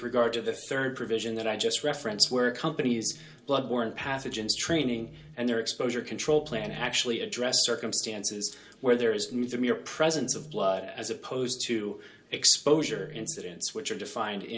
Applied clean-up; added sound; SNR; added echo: none; none; none; reverberation time 0.2 s.